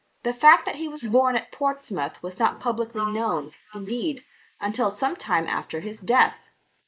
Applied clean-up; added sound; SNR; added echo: neural mask model Resemble Enhance denoiser.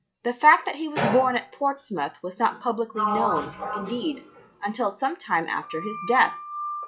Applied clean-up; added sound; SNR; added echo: classical method log-MMSE.